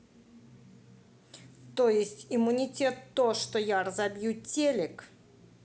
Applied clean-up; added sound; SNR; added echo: none; none; none; none.